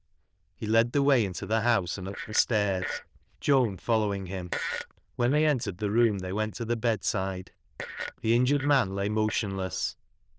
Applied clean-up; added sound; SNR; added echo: neural diffusion model UNIVERSE++.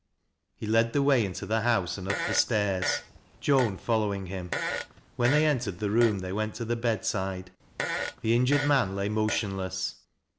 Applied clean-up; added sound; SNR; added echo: none; Fart; 8 dB; none.